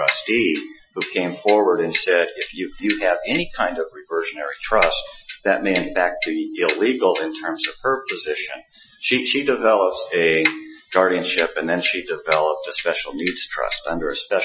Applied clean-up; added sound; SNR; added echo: classical method Wiener filter.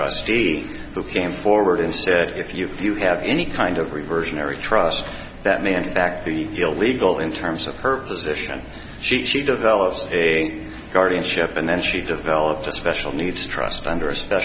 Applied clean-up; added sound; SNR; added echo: none; none; none; none.